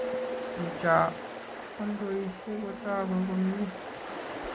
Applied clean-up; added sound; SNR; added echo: none; Ocean; 6 dB; none.